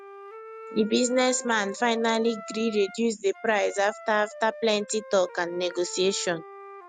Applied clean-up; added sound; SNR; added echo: none; Wind instrument, woodwind instrument; 16 dB; none.